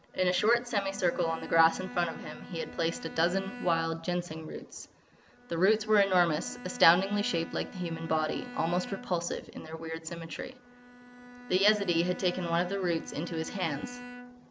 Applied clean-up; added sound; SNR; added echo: none; Bowed string instrument; 15 dB; none.